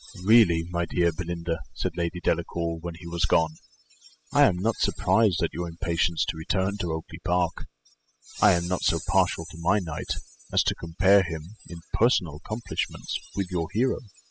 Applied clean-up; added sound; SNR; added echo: classical method spectral subtraction.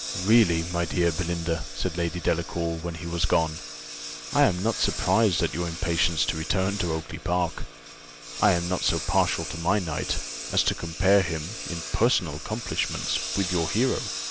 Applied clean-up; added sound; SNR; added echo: none; Engine; 10 dB; none.